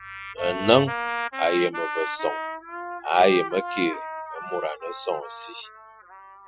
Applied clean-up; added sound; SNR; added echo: classical method spectral subtraction.